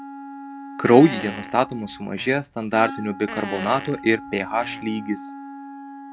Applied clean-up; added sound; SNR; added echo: none; Wind instrument, woodwind instrument + Fart; 12 dB; none.